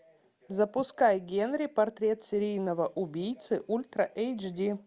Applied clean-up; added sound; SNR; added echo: none; none; none; none.